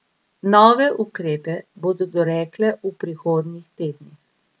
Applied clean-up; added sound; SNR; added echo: none; none; none; none.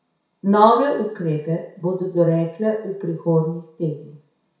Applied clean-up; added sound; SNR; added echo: none; none; none; reverberation time 0.6 s.